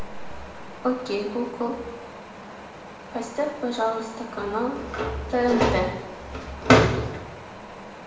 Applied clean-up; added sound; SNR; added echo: none; Wind; 14 dB; reverberation time 0.9 s.